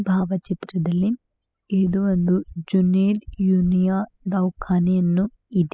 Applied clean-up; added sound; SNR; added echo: classical method spectral subtraction.